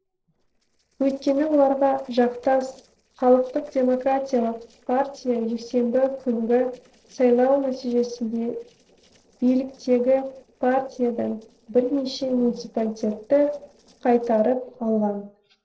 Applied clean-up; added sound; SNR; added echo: neural separator model SepFormer DNS4.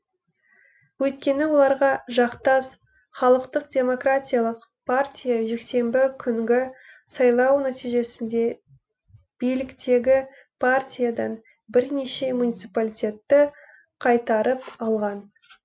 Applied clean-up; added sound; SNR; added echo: none; none; none; none.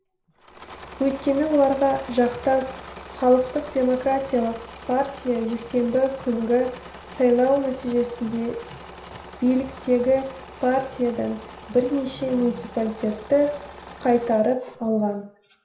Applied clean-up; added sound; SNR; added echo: none; Engine / Mechanisms; 17 dB; reverberation time 0.5 s.